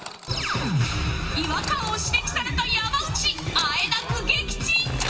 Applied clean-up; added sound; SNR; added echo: none; Sawing / Engine; 14 dB; reverberation time 3.0 s.